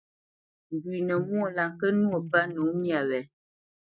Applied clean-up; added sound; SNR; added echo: neural mask model DeepFilterNet 3.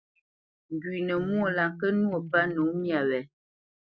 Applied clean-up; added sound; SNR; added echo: neural separator model SepFormer DNS4.